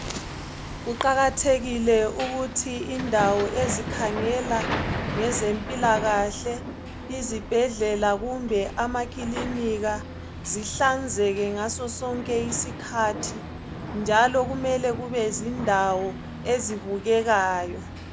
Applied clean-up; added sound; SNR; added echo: none; Hammer; 8 dB; none.